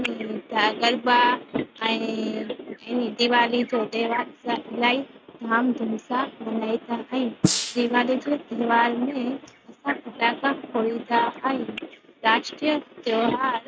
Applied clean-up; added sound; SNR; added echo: neural mask model RNNoise.